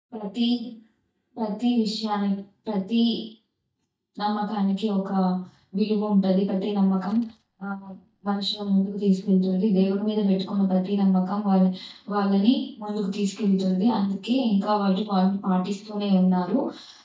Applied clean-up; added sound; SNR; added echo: neural mask model DeepFilterNet 3.